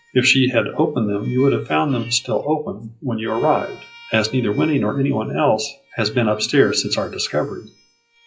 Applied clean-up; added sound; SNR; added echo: classical method WPE with log-MMSE.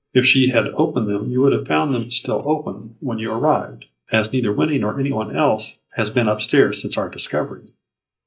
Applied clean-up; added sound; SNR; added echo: neural mask model DeepFilterNet 3.